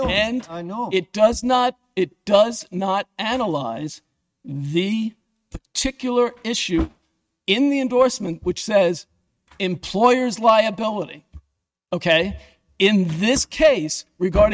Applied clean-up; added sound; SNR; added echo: neural mask model RNNoise.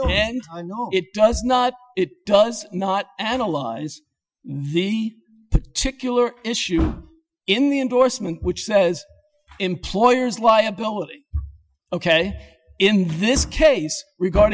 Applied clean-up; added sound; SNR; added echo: classical method Wiener filter.